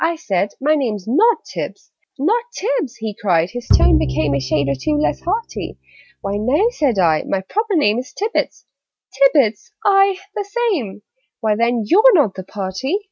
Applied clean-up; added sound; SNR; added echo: neural mask model RNNoise.